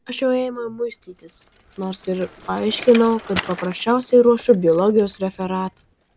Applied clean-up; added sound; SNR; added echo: none; Bicycle; 16 dB; none.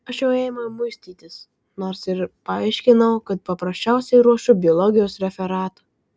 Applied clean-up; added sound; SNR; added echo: none; none; none; none.